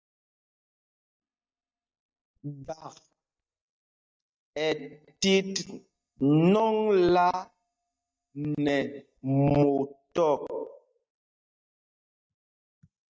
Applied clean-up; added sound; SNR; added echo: neural mask model DeepFilterNet 3.